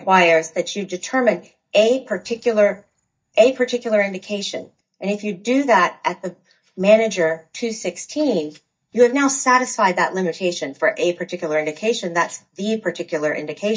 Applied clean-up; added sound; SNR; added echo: neural mask model DeepFilterNet 3.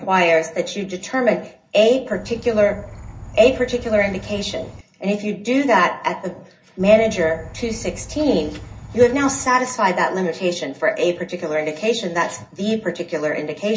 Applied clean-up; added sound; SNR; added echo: none; Insect; 16 dB; reverberation time 0.4 s.